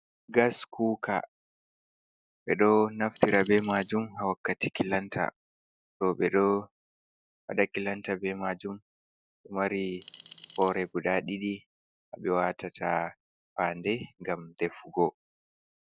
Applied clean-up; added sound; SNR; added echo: none; Alarm; 13 dB; none.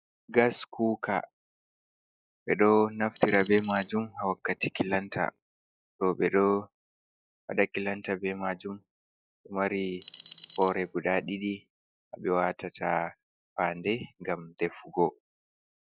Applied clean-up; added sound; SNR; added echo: classical method log-MMSE.